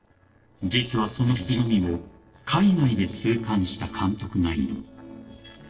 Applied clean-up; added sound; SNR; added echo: neural separator model SepFormer DNS4.